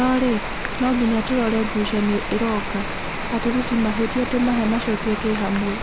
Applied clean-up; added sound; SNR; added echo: none; Rain; 5 dB; none.